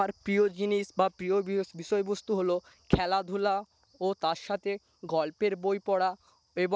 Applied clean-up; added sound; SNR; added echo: none; none; none; none.